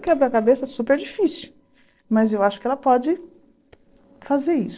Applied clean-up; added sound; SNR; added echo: neural separator model SepFormer DNS4.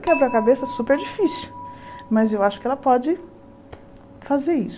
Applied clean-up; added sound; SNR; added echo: none; Dishes, pots, and pans / Chink, clink; 15 dB; none.